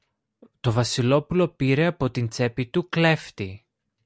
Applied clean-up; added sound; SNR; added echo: none; none; none; none.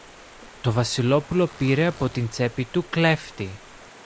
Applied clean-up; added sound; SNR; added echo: none; Zipper (clothing) + Stream; 20 dB; none.